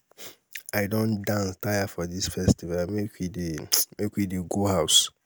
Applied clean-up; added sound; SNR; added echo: none; none; none; none.